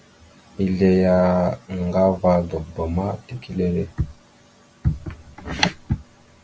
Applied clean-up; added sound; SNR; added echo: none; none; none; none.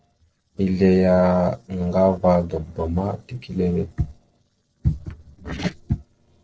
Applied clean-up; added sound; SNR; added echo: neural separator model SepFormer DNS4.